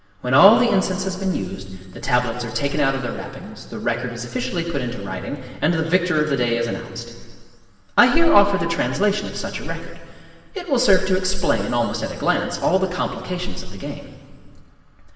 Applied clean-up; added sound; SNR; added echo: none; none; none; reverberation time 2.3 s.